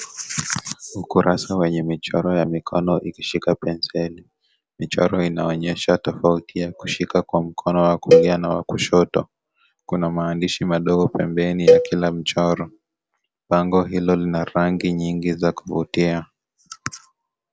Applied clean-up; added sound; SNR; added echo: none; Cowbell; -1 dB; none.